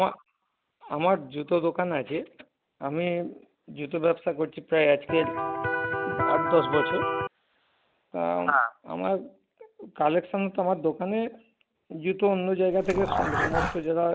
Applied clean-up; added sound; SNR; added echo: none; Dog + Electric guitar; 0 dB; none.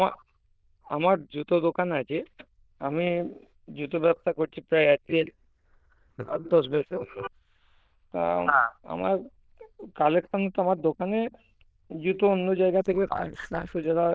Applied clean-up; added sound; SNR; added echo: neural diffusion model UNIVERSE++.